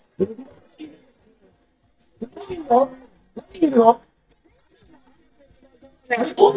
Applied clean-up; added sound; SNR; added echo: neural mask model DeepFilterNet 3.